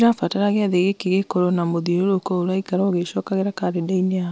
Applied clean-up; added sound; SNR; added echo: none; none; none; none.